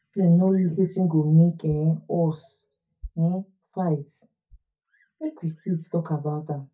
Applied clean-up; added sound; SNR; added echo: neural mask model DeepFilterNet 3.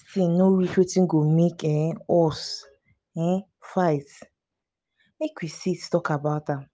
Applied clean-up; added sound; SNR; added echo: none; none; none; none.